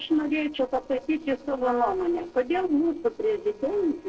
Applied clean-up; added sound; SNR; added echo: neural separator model SepFormer DNS4.